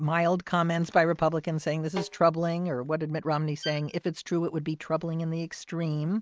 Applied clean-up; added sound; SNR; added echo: neural mask model RNNoise.